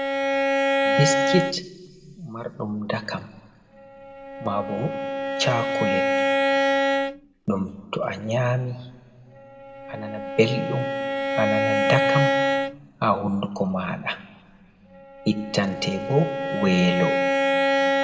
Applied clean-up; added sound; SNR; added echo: none; Bowed string instrument; -2 dB; reverberation time 1.3 s.